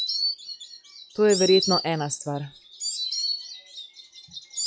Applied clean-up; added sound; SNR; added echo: classical method log-MMSE.